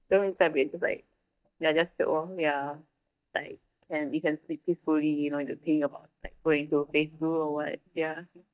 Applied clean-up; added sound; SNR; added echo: neural mask model DeepFilterNet 3.